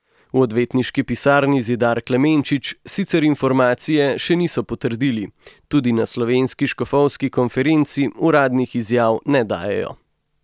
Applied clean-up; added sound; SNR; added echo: none; none; none; none.